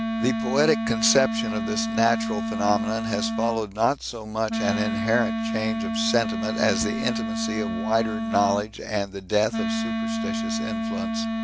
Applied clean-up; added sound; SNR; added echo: none; Wind instrument, woodwind instrument; 1 dB; none.